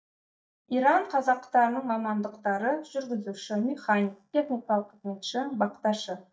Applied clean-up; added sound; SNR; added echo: neural mask model DeepFilterNet 3.